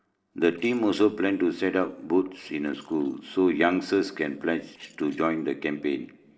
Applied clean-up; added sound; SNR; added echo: neural separator model SepFormer DNS4.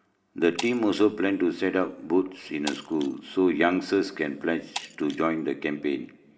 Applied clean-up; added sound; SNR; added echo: none; Shatter; 18 dB; reverberation time 2.6 s.